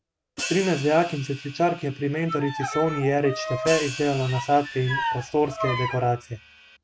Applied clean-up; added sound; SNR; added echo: none; Hi-hat + Bowed string instrument; 8 dB; none.